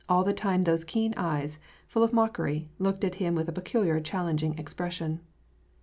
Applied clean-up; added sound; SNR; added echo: none; none; none; none.